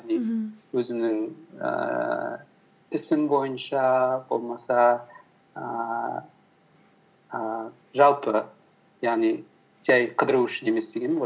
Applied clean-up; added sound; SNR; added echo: none; none; none; none.